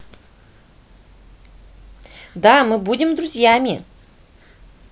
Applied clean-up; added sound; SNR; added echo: none; none; none; none.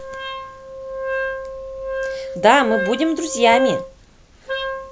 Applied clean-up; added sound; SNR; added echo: none; Wind instrument, woodwind instrument; 4 dB; none.